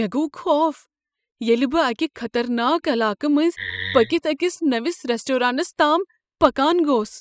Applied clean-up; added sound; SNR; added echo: classical method spectral subtraction.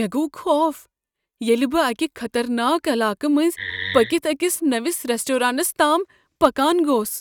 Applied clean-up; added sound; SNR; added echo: neural mask model RNNoise.